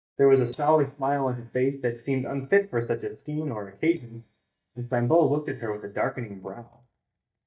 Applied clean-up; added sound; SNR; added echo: neural mask model DeepFilterNet 3.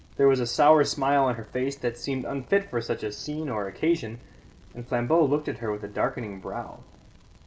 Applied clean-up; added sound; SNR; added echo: none; none; none; none.